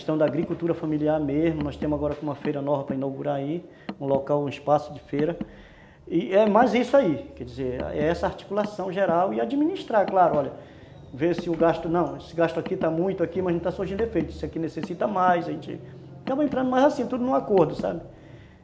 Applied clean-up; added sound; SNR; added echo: none; Car; 16 dB; none.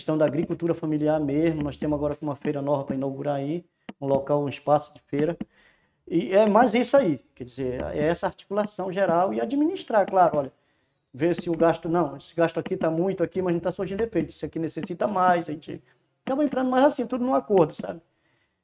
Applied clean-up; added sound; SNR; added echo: neural mask model RNNoise.